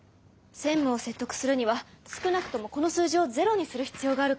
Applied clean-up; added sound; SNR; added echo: none; none; none; none.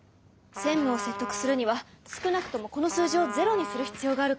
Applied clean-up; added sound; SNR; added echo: none; Trumpet; 9 dB; none.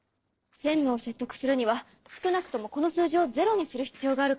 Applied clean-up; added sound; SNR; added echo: neural separator model SepFormer DNS4.